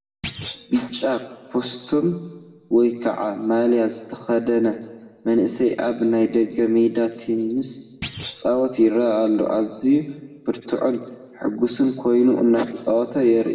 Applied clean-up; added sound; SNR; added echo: none; Thump, thud; 15 dB; reverberation time 1.1 s.